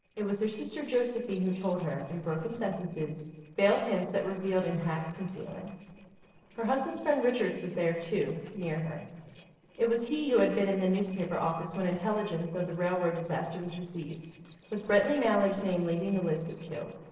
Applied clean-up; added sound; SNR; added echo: neural separator model SepFormer DNS4.